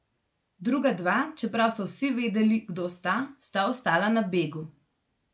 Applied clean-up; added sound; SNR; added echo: none; none; none; none.